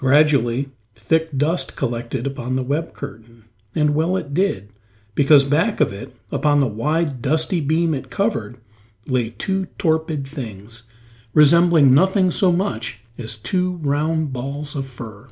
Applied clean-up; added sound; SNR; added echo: none; none; none; none.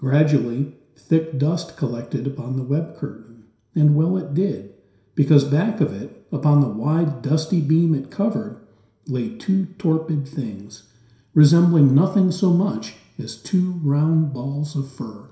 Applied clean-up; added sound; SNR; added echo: none; none; none; reverberation time 0.7 s.